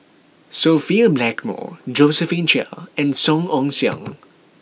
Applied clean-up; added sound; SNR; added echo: none; none; none; none.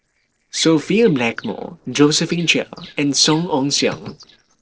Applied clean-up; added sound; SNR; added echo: neural separator model SepFormer DNS4.